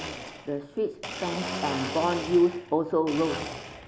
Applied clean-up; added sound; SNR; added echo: none; Domestic sounds, home sounds; 8 dB; none.